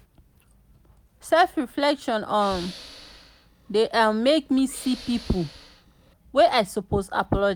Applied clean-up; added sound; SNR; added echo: none; Hiss / Breathing; 20 dB; none.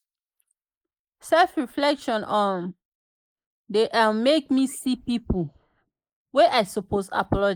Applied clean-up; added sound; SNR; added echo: neural mask model Resemble Enhance denoiser.